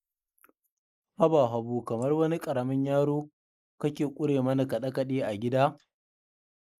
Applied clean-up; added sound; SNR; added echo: neural mask model Resemble Enhance denoiser.